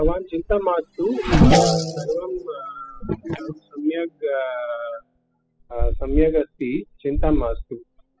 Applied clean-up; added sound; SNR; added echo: classical method spectral subtraction.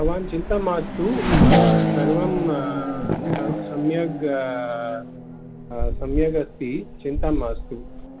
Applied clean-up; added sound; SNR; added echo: none; Race car, auto racing / Accelerating, revving, vroom; -3 dB; none.